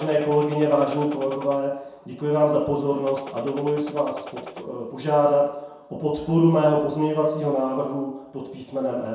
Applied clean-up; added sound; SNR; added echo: none; Gunshot, gunfire; 17 dB; reverberation time 0.7 s.